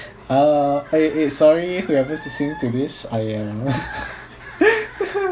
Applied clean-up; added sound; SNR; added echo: none; Alarm; 17 dB; none.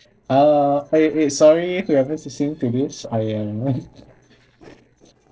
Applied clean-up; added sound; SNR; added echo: neural separator model SepFormer DNS4.